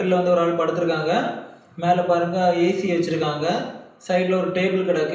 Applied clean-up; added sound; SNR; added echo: none; none; none; reverberation time 0.8 s.